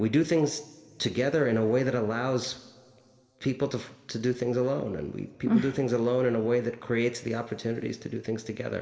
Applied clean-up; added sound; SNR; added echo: none; none; none; reverberation time 2.8 s.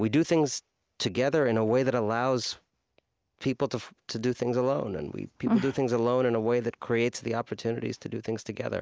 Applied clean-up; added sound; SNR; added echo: none; none; none; none.